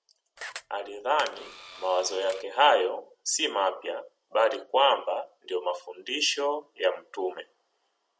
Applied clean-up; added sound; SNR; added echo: none; Camera; 15 dB; none.